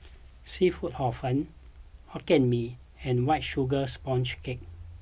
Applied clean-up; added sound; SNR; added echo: none; none; none; none.